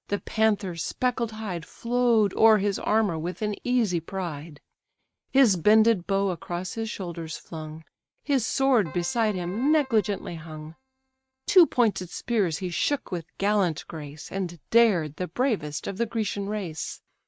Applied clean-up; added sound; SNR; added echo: neural mask model RNNoise.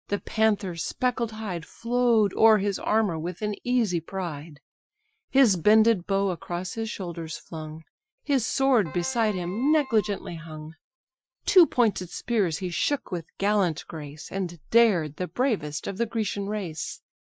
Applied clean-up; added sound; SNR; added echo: classical method Wiener filter.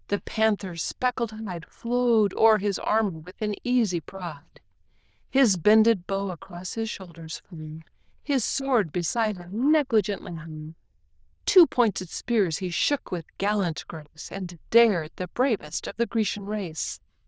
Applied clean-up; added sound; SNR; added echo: neural diffusion model UNIVERSE++.